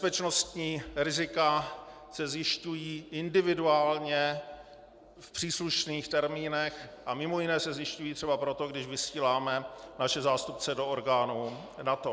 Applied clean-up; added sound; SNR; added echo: none; none; none; none.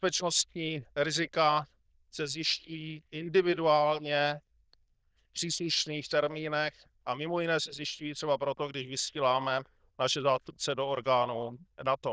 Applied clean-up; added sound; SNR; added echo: neural diffusion model UNIVERSE++.